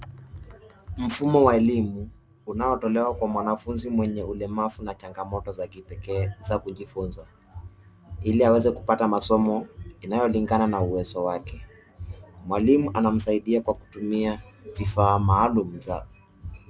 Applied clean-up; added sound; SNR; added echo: none; none; none; none.